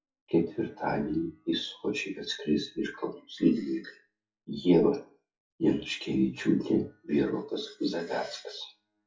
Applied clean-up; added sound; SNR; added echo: classical method WPE with log-MMSE.